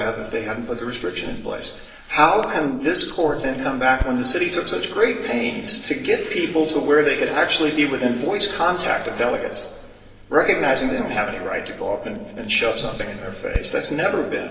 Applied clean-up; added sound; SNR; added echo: neural separator model SepFormer DNS4.